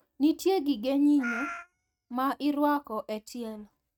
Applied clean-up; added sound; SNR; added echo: neural mask model RNNoise.